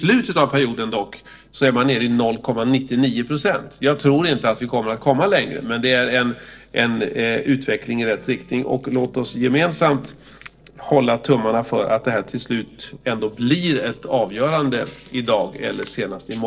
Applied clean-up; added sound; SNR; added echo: neural separator model SepFormer DNS4.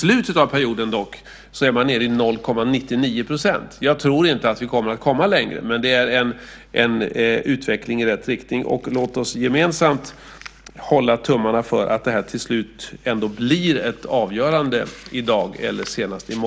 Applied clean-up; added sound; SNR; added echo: none; none; none; none.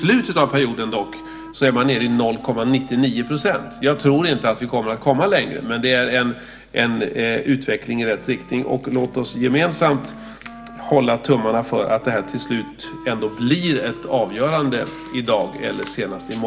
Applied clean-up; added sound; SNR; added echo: none; Wind instrument, woodwind instrument; 18 dB; reverberation time 1.2 s.